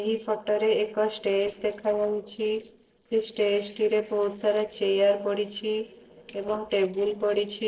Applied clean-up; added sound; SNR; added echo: neural separator model SepFormer DNS4.